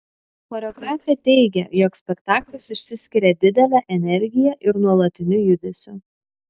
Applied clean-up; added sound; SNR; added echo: neural mask model DeepFilterNet 3.